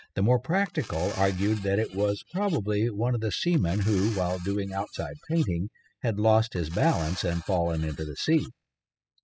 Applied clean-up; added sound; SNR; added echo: classical method spectral subtraction.